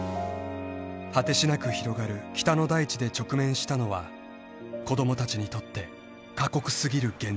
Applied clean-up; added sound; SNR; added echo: none; Piano; 13 dB; none.